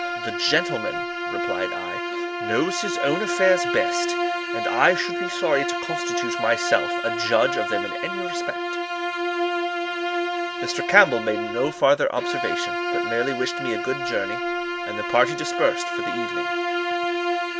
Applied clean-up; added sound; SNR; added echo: none; Bowed string instrument; 1 dB; none.